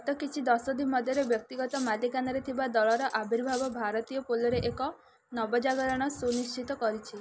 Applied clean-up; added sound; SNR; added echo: none; Cutlery, silverware; 19 dB; none.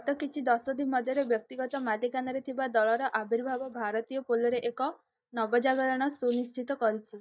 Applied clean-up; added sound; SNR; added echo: neural mask model DeepFilterNet 3.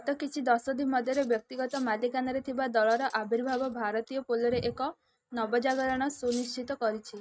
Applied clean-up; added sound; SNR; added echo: neural mask model RNNoise.